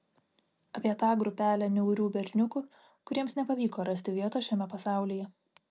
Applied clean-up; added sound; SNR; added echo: none; none; none; none.